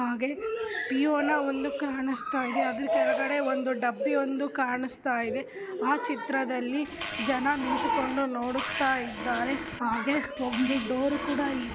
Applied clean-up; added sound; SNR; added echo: none; Fart; 8 dB; none.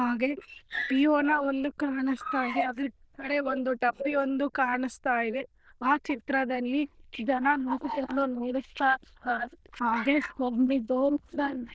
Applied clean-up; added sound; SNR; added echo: neural diffusion model UNIVERSE++.